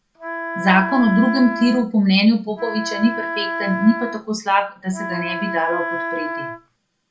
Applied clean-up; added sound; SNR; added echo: none; Wind instrument, woodwind instrument; 7 dB; reverberation time 0.2 s.